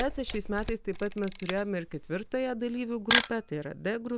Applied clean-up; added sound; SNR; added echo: none; Camera; 3 dB; none.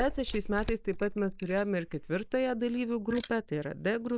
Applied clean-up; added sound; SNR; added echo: neural mask model Resemble Enhance denoiser.